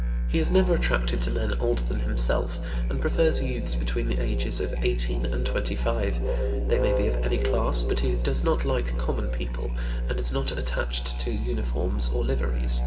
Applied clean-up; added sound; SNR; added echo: none; Musical instrument; -3 dB; reverberation time 2.2 s.